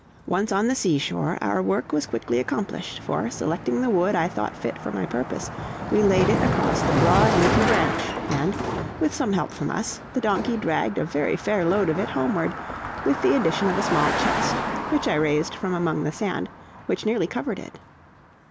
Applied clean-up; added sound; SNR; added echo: none; Car passing by; 4 dB; none.